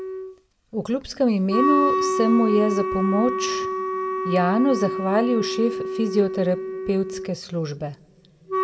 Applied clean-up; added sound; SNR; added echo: none; Wind instrument, woodwind instrument; 3 dB; reverberation time 1.2 s.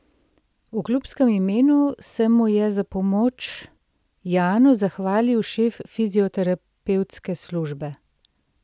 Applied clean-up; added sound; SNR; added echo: none; none; none; none.